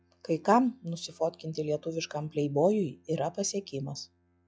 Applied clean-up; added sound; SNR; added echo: classical method log-MMSE.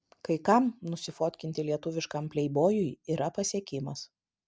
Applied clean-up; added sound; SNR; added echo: none; none; none; none.